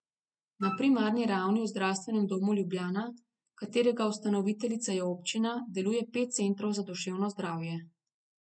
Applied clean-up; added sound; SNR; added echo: neural mask model RNNoise.